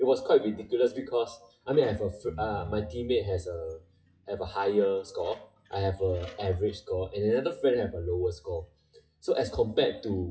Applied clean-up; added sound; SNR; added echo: classical method WPE with log-MMSE.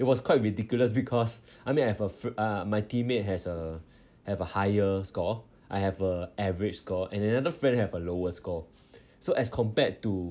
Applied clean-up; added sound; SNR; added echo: none; none; none; none.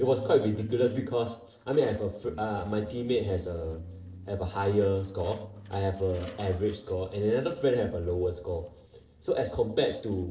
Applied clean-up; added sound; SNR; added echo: neural separator model SepFormer DNS4.